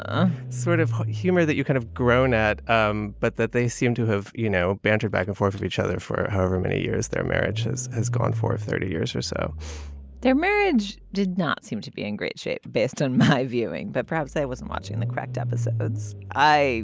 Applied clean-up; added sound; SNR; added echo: none; Engine starting / Car; 9 dB; none.